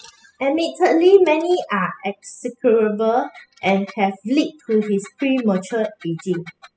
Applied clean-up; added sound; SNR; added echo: classical method spectral subtraction.